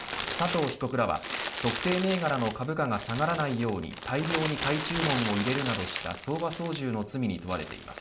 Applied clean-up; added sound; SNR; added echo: none; Crumpling, crinkling; 6 dB; reverberation time 0.4 s.